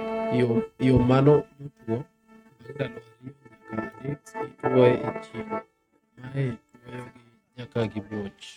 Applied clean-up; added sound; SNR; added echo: neural mask model RNNoise.